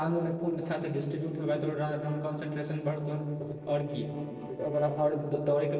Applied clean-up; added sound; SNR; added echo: neural separator model SepFormer DNS4.